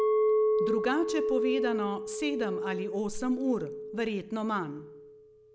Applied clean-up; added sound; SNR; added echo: none; Chink, clink; -2 dB; none.